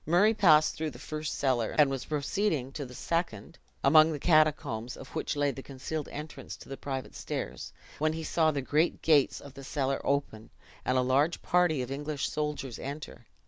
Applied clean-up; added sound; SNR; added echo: none; none; none; none.